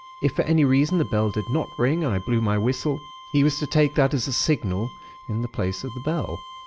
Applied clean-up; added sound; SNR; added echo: none; Bowed string instrument; 19 dB; none.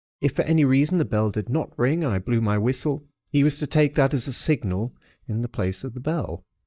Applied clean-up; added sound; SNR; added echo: neural mask model DeepFilterNet 3.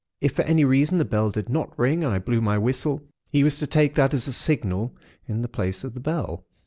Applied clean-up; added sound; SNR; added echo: none; none; none; none.